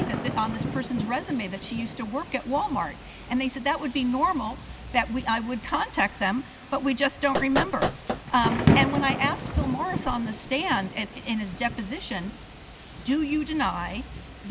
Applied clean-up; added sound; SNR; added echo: none; Knock + Thunder / Rain; 4 dB; none.